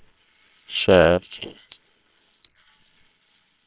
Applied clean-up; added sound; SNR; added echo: neural separator model SepFormer WHAMR!.